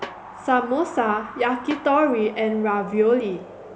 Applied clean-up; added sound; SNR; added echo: none; Wind + Snare drum; 16 dB; none.